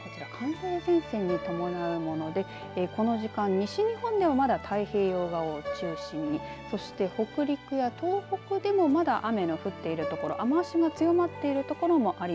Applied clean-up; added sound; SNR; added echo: none; Piano; 16 dB; none.